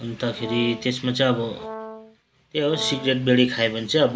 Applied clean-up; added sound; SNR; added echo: none; Brass instrument; 15 dB; none.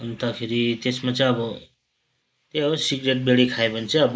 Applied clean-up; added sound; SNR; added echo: neural mask model Resemble Enhance denoiser.